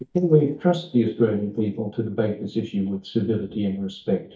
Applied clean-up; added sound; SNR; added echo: neural mask model DeepFilterNet 3.